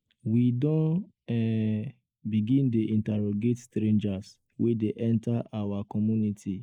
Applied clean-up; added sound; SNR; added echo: neural mask model Resemble Enhance denoiser.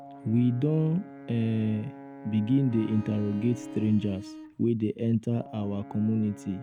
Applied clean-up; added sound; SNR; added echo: none; Bowed string instrument + Brass instrument; 16 dB; none.